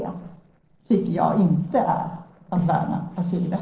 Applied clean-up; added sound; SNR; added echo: neural separator model SepFormer DNS4.